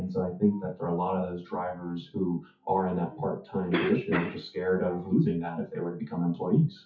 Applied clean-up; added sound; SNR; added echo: classical method WPE with log-MMSE.